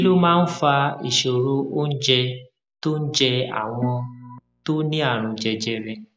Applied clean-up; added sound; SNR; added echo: none; Organ; 12 dB; none.